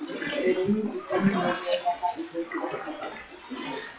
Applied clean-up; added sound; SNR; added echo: classical method WPE with log-MMSE.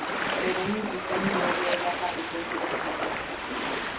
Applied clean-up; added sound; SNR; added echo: none; Ocean; -3 dB; reverberation time 0.3 s.